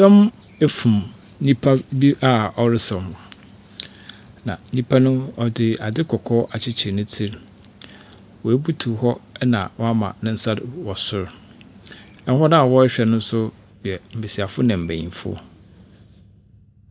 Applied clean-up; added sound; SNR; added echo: none; none; none; none.